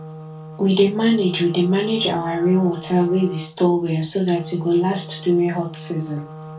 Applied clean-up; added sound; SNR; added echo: none; Wind instrument, woodwind instrument; 15 dB; reverberation time 0.2 s.